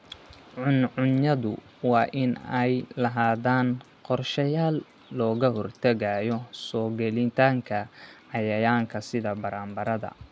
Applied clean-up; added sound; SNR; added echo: none; none; none; none.